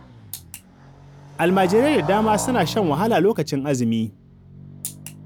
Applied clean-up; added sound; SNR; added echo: none; Motorcycle; 12 dB; none.